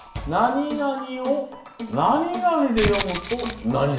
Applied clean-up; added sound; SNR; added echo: none; Rattle (instrument); 6 dB; reverberation time 0.7 s.